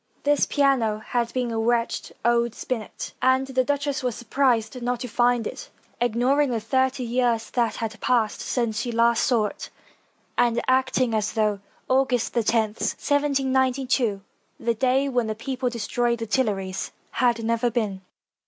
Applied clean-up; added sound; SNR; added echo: none; none; none; none.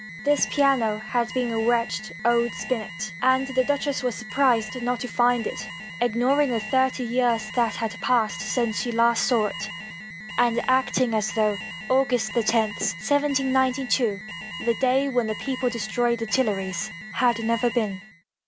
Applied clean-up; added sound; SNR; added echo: none; Alarm; 12 dB; none.